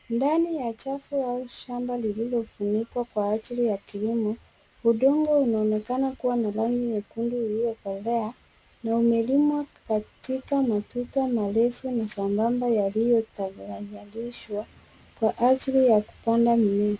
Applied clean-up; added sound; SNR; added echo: none; none; none; none.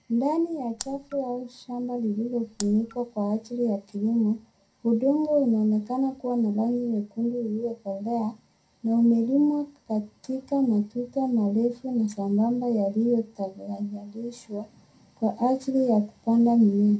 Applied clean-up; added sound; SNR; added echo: none; Raindrop; 16 dB; reverberation time 0.2 s.